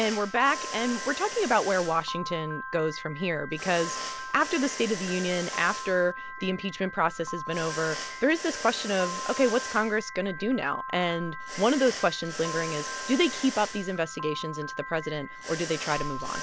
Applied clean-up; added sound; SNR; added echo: none; Mechanisms + Piano; 9 dB; none.